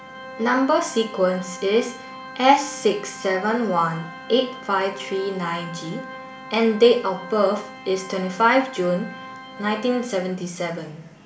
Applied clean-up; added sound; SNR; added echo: none; Organ; 15 dB; none.